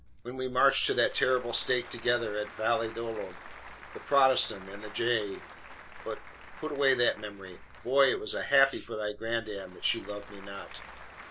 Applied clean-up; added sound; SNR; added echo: none; Applause / Crowd; 16 dB; none.